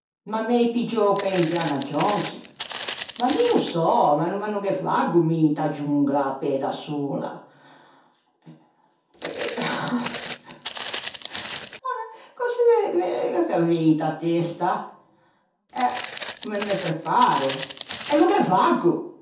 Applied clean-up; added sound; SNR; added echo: none; Walk, footsteps; 4 dB; reverberation time 0.6 s.